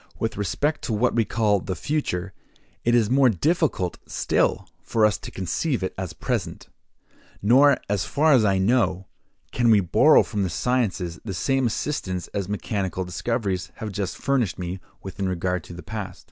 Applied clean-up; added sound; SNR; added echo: none; none; none; none.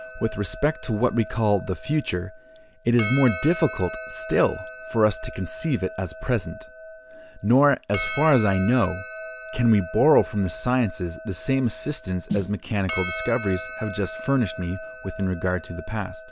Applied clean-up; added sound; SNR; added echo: none; Percussion + Snare drum; 12 dB; none.